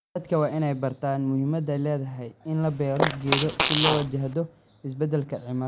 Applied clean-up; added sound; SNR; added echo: none; Fart; -1 dB; none.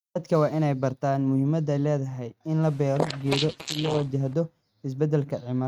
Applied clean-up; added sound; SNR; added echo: neural mask model RNNoise.